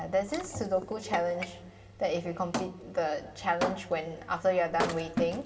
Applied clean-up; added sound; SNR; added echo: none; Wood; 8 dB; reverberation time 1.7 s.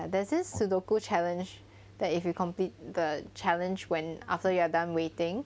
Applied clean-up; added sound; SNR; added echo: none; none; none; none.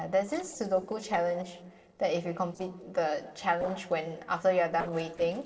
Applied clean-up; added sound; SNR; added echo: neural separator model SepFormer DNS4.